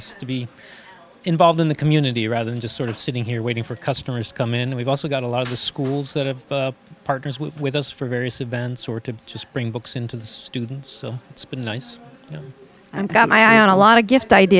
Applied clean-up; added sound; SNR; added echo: none; none; none; none.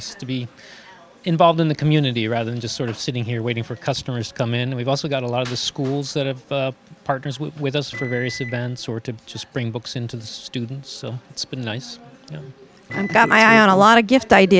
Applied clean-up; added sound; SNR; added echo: none; Microwave oven; 14 dB; none.